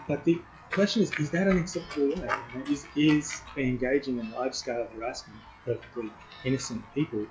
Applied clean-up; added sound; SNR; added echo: classical method WPE with log-MMSE.